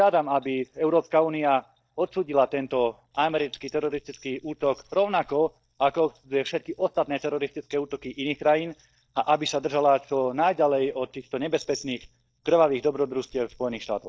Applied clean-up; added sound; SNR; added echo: neural mask model DeepFilterNet 3.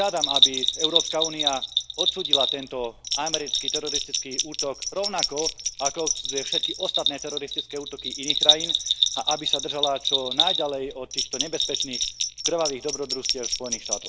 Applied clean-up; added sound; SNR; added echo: none; Bell; -4 dB; none.